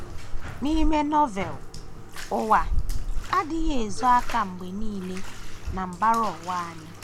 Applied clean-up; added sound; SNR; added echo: none; Bathtub (filling or washing); 1 dB; none.